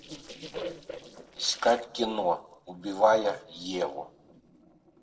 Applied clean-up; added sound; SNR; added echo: neural separator model SepFormer DNS4.